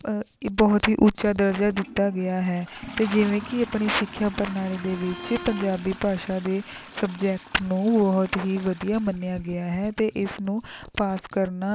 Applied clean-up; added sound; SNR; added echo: none; Toilet flush + Bowed string instrument; 18 dB; none.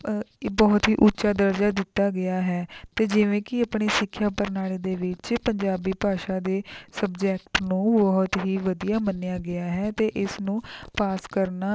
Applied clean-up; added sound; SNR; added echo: none; none; none; none.